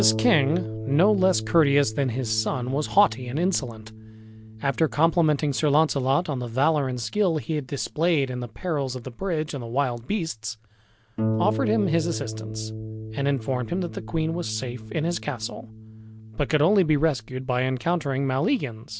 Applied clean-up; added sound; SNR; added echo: none; Harp; 10 dB; none.